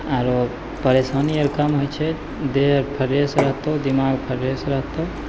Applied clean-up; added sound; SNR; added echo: none; Fill (with liquid) / Glass / Water; 13 dB; none.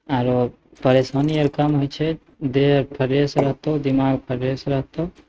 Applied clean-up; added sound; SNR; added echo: neural mask model RNNoise.